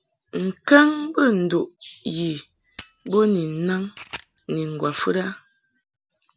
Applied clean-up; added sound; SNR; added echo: none; Camera; 20 dB; none.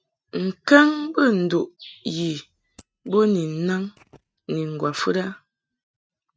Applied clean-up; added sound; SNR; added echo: neural mask model RNNoise.